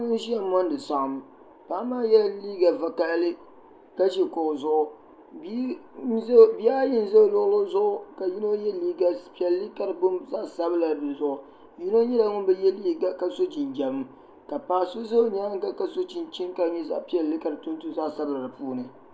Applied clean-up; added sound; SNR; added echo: none; none; none; none.